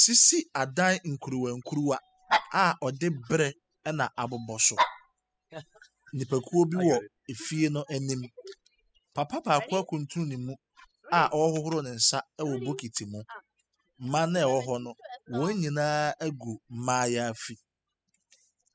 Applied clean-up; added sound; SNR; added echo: classical method spectral subtraction.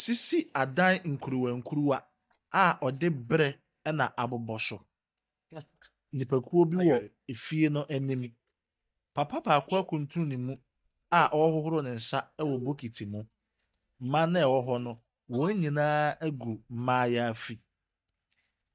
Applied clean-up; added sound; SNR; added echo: neural mask model DeepFilterNet 3.